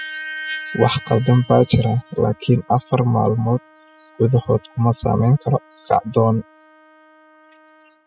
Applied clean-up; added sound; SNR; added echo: classical method spectral subtraction.